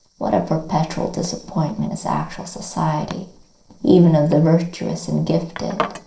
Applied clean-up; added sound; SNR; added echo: neural separator model SepFormer DNS4.